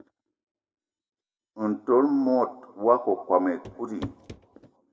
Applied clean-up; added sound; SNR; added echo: none; Walk, footsteps / Run / Wood; 16 dB; reverberation time 0.8 s.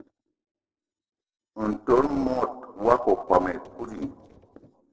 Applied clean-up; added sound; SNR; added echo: neural separator model SepFormer DNS4.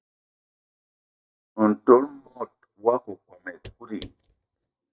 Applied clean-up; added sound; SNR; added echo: neural mask model DeepFilterNet 3.